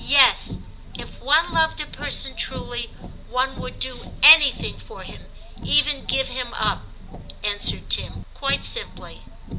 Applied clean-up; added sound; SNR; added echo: none; Car; 9 dB; none.